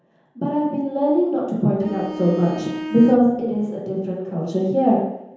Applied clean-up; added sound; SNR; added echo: none; Bowed string instrument; 11 dB; reverberation time 0.9 s.